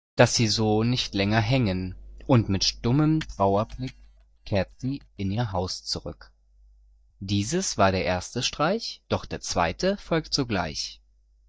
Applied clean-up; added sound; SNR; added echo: neural mask model DeepFilterNet 3.